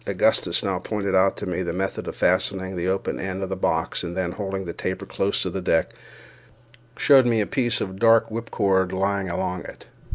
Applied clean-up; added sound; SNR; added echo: none; none; none; none.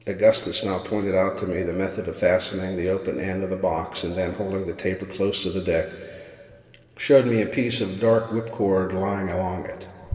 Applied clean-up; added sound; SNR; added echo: none; none; none; reverberation time 2.1 s.